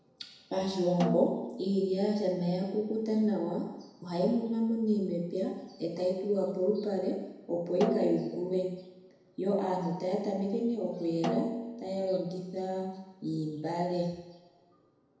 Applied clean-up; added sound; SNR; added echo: none; Snare drum; 8 dB; reverberation time 1.0 s.